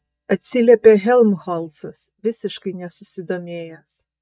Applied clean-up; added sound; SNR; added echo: neural mask model DeepFilterNet 3.